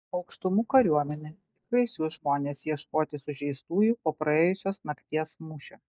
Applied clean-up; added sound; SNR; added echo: neural mask model DeepFilterNet 3.